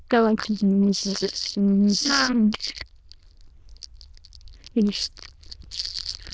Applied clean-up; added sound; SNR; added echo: neural diffusion model UNIVERSE++.